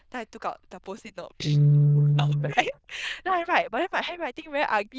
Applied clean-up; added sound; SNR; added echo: neural diffusion model UNIVERSE++.